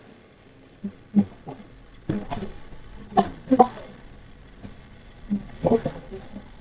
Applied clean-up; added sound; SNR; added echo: neural mask model DeepFilterNet 3.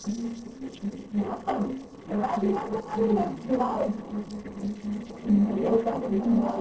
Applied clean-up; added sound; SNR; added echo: neural separator model SepFormer DNS4.